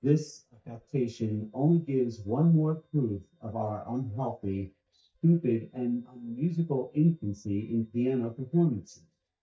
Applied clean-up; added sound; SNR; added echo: neural mask model DeepFilterNet 3.